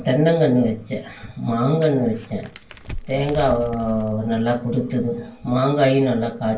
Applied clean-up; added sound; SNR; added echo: none; Crumpling, crinkling; 13 dB; reverberation time 0.2 s.